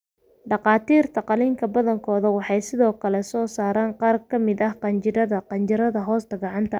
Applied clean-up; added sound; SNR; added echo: none; none; none; none.